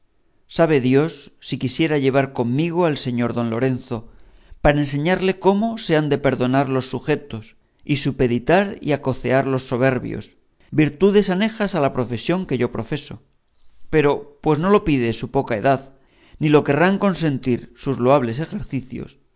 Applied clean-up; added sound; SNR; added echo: none; none; none; none.